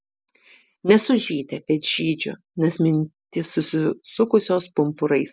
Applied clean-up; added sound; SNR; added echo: none; none; none; none.